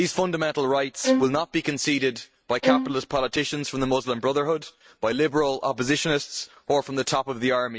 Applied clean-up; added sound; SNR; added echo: neural mask model RNNoise.